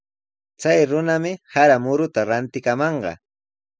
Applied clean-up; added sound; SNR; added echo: none; none; none; none.